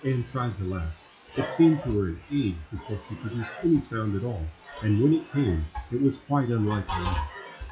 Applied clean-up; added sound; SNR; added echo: classical method WPE with log-MMSE.